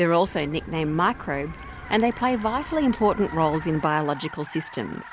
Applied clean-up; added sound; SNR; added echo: none; Crack + Car; 14 dB; none.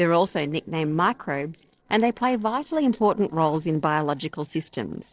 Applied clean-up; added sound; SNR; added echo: neural separator model SepFormer DNS4.